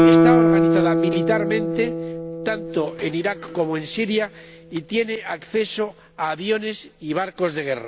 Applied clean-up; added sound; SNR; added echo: none; Guitar; -3 dB; none.